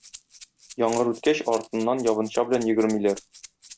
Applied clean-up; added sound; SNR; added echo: none; Camera + Rattle (instrument); 20 dB; none.